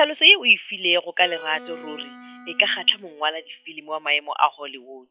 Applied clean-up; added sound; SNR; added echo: classical method log-MMSE.